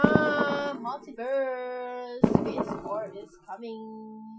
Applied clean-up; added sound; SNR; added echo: classical method Wiener filter.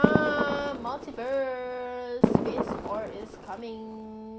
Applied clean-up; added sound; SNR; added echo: none; Fireworks; -3 dB; none.